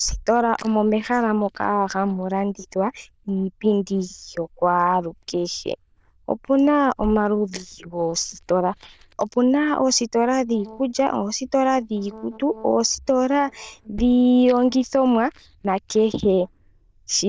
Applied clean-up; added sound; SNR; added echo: neural diffusion model UNIVERSE++.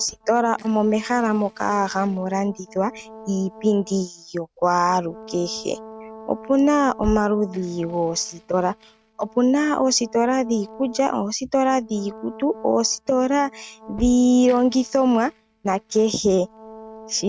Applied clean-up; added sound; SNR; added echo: neural mask model RNNoise.